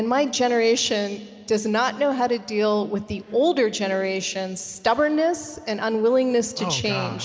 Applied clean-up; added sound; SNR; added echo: none; none; none; none.